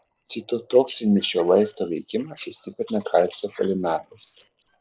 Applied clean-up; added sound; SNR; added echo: neural separator model SepFormer DNS4.